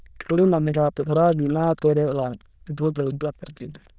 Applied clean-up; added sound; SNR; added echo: neural diffusion model UNIVERSE++.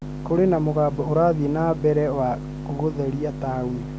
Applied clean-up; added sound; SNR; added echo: none; none; none; none.